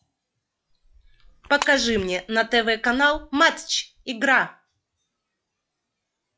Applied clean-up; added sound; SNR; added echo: classical method log-MMSE.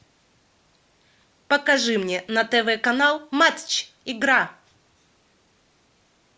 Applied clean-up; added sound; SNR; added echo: none; none; none; none.